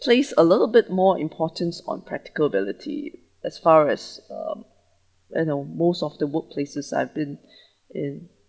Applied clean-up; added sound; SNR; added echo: none; none; none; none.